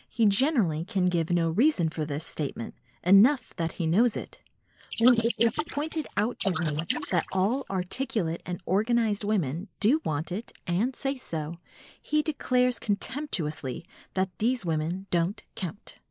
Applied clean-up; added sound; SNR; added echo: neural mask model Resemble Enhance denoiser.